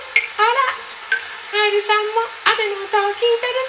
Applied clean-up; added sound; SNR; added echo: none; none; none; reverberation time 0.7 s.